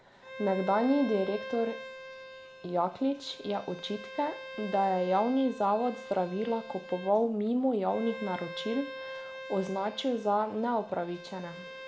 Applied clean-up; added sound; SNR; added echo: none; Bowed string instrument; 13 dB; none.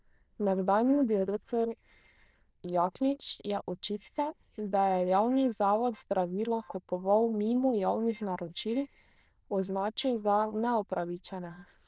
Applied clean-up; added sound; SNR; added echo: neural diffusion model UNIVERSE++.